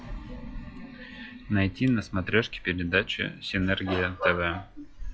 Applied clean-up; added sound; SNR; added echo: classical method log-MMSE.